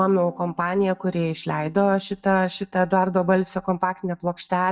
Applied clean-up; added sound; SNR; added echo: neural mask model DeepFilterNet 3.